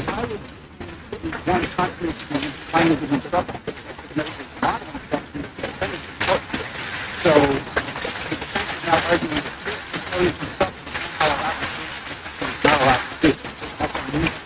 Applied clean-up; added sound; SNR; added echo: neural mask model RNNoise.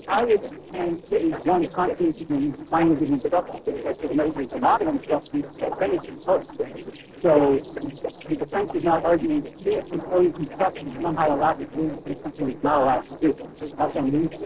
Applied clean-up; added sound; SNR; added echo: neural separator model SepFormer DNS4.